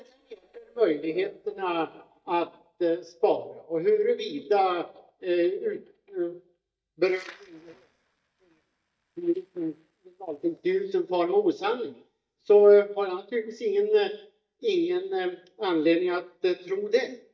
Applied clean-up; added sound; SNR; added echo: neural mask model DeepFilterNet 3.